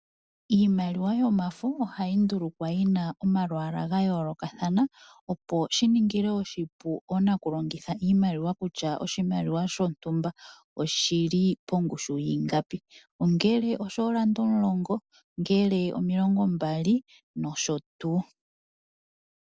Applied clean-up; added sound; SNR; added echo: none; none; none; none.